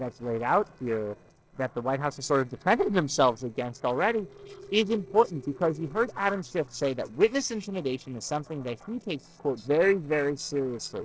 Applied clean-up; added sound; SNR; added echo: neural separator model SepFormer DNS4.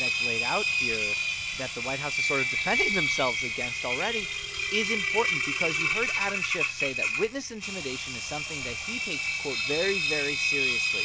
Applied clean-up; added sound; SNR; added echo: none; Engine; -5 dB; none.